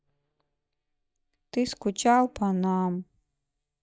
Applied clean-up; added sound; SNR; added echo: neural mask model DeepFilterNet 3.